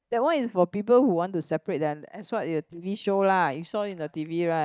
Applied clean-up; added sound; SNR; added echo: neural mask model DeepFilterNet 3.